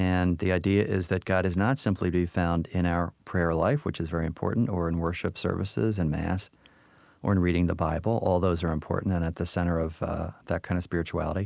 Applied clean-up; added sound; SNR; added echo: none; none; none; none.